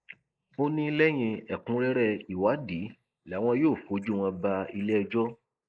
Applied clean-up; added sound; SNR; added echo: neural mask model Resemble Enhance denoiser.